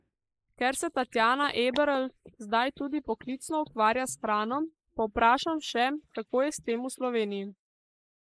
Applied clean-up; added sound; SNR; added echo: neural mask model Resemble Enhance denoiser.